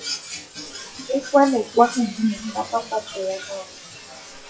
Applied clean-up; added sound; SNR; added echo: classical method WPE with log-MMSE.